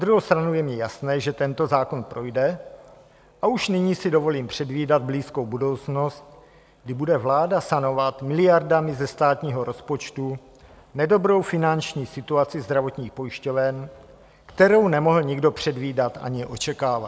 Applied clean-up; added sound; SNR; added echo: none; none; none; none.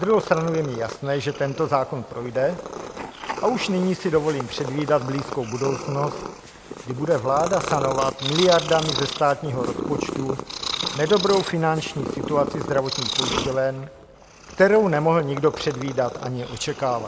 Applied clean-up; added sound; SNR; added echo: none; Purr; 8 dB; none.